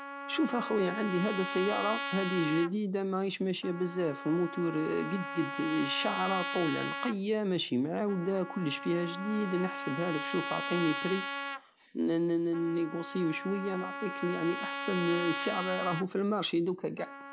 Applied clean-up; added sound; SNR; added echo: none; Trumpet; 7 dB; none.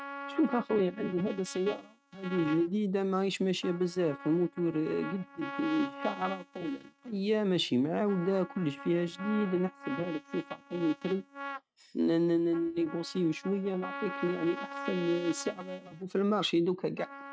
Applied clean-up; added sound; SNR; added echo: neural mask model RNNoise.